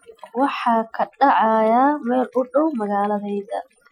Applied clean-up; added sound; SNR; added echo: classical method Wiener filter.